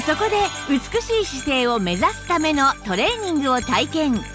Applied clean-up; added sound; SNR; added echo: none; Bell; 17 dB; none.